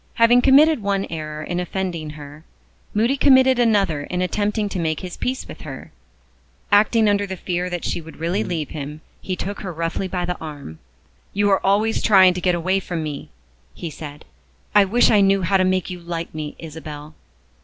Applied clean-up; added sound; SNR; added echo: none; Brass instrument; 13 dB; none.